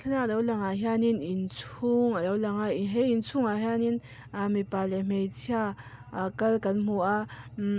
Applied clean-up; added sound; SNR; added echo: none; none; none; none.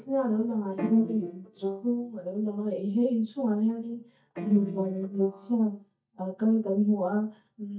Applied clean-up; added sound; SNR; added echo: neural mask model DeepFilterNet 3.